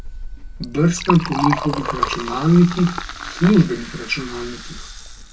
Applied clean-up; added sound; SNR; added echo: none; Liquid; 8 dB; reverberation time 0.1 s.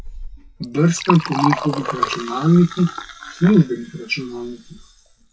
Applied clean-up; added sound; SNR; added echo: classical method WPE with log-MMSE.